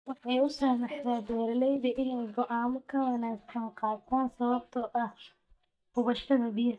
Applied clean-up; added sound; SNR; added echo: neural mask model DeepFilterNet 3.